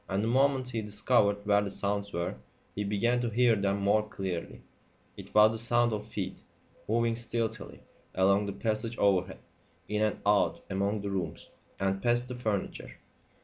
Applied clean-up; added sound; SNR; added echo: none; none; none; none.